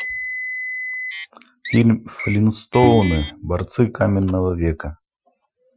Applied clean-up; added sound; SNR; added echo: classical method Wiener filter.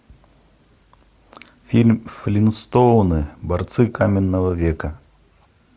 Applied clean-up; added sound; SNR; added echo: none; none; none; none.